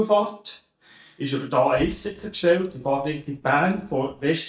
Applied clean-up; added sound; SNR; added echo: neural mask model DeepFilterNet 3.